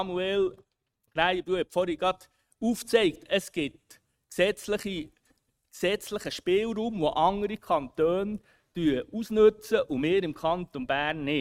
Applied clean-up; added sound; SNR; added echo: neural mask model RNNoise.